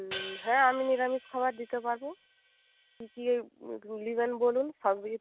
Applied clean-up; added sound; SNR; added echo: none; Hi-hat; 12 dB; none.